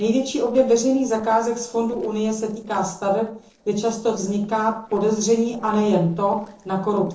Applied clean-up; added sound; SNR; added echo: neural separator model SepFormer DNS4.